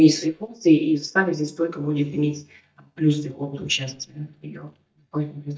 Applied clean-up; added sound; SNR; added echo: neural mask model DeepFilterNet 3.